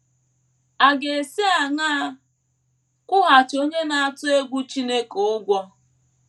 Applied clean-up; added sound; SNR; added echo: none; none; none; none.